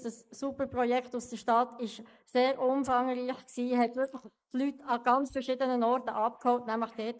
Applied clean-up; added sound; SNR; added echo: neural mask model Resemble Enhance denoiser.